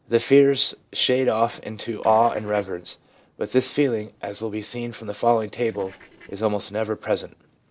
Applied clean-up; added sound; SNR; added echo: neural separator model SepFormer DNS4.